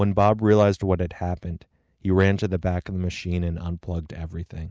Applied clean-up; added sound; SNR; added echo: none; none; none; none.